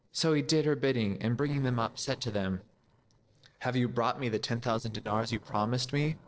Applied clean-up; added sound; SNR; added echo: neural separator model SepFormer DNS4.